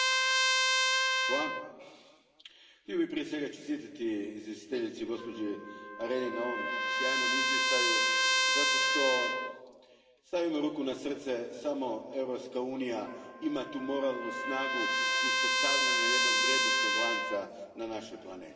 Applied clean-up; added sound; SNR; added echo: none; Trumpet; -4 dB; reverberation time 2.0 s.